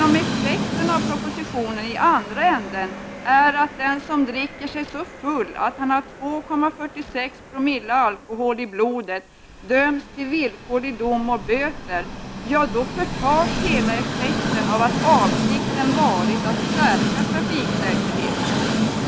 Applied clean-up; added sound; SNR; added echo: none; Train; 3 dB; none.